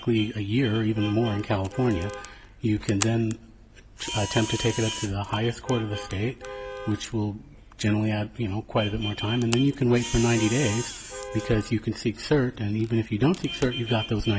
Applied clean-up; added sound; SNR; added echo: none; Camera + Vehicle horn, car horn, honking; 12 dB; none.